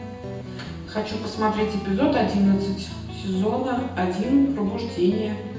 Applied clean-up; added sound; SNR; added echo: none; Guitar; 11 dB; reverberation time 0.9 s.